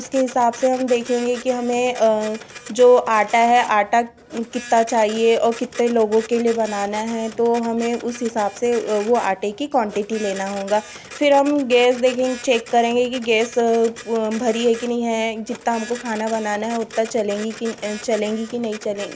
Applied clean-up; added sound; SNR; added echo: none; Printer; 18 dB; none.